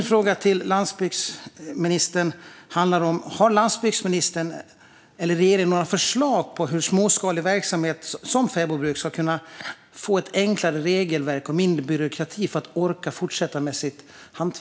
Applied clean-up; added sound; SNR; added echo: none; none; none; none.